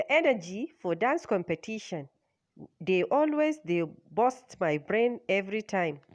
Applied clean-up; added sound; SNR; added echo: none; none; none; none.